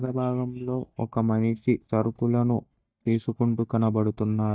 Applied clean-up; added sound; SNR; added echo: neural mask model DeepFilterNet 3.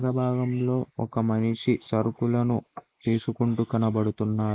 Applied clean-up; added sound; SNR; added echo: neural mask model Resemble Enhance denoiser.